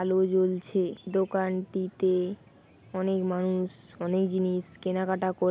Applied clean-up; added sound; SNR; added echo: none; none; none; none.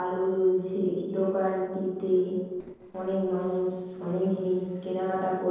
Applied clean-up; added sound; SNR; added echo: neural separator model SepFormer DNS4.